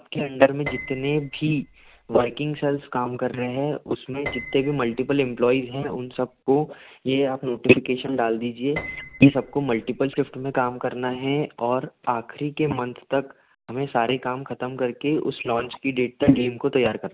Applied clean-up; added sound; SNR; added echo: none; Piano; 16 dB; none.